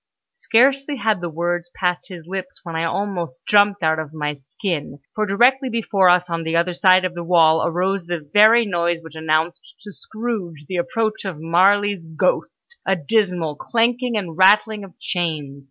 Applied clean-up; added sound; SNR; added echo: none; none; none; none.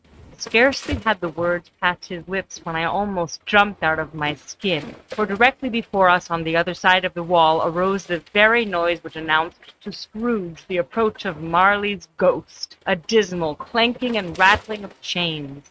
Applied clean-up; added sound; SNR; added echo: neural mask model RNNoise.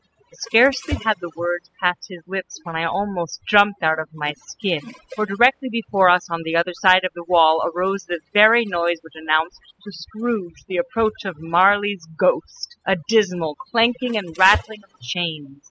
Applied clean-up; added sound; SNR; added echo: classical method spectral subtraction.